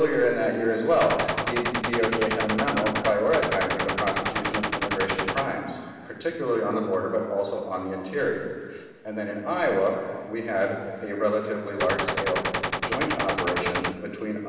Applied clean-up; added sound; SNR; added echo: none; Gunshot, gunfire; 2 dB; reverberation time 1.6 s.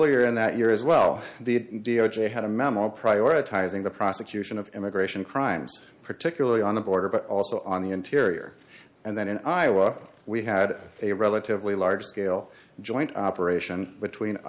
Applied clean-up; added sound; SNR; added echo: none; none; none; none.